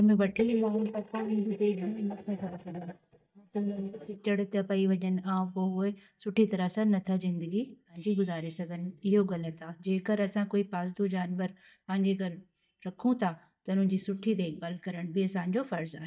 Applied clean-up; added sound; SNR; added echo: neural mask model DeepFilterNet 3.